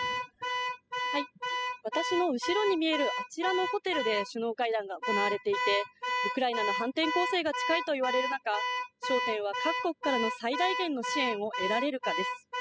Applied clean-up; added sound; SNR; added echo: classical method spectral subtraction.